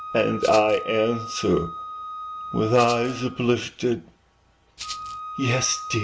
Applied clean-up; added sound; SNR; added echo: none; Wind instrument, woodwind instrument + Rattle (instrument); 11 dB; none.